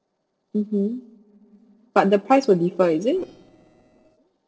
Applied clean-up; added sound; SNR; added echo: neural separator model SepFormer DNS4.